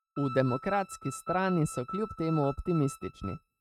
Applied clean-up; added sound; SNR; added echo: neural mask model RNNoise.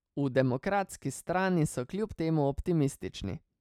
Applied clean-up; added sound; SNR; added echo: none; none; none; none.